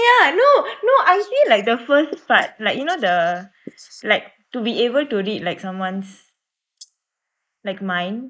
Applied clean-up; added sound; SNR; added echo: neural mask model Resemble Enhance denoiser.